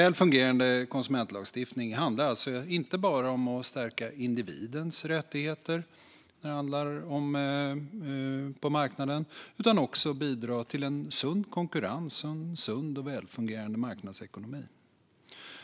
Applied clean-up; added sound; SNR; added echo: none; none; none; none.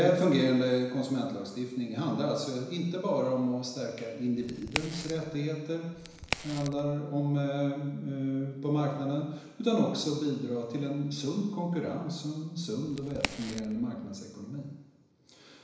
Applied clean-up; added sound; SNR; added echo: none; Crack; 8 dB; reverberation time 1.0 s.